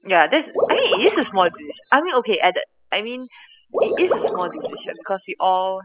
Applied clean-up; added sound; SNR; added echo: classical method spectral subtraction.